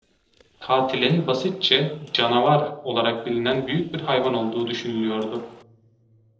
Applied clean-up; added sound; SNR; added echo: neural separator model SepFormer DNS4.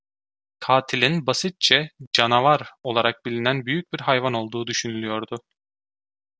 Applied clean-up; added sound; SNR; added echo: none; none; none; none.